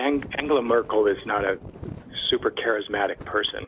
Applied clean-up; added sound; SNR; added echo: none; Wind; 17 dB; none.